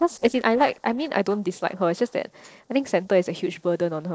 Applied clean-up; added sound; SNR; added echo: neural separator model SepFormer DNS4.